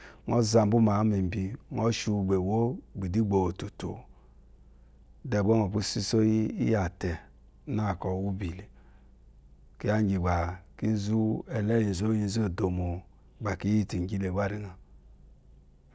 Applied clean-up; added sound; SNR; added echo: none; none; none; none.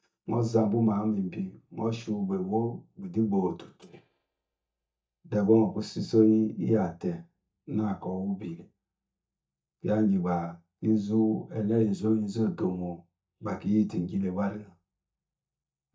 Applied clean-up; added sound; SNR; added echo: neural mask model DeepFilterNet 3.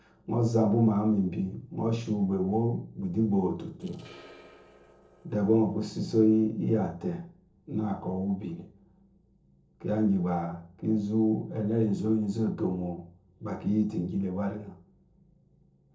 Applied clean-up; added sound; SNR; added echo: neural separator model SepFormer DNS4.